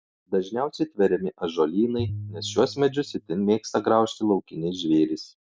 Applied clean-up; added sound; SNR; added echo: none; Piano; 12 dB; none.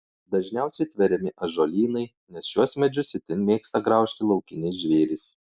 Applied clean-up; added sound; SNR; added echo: none; none; none; none.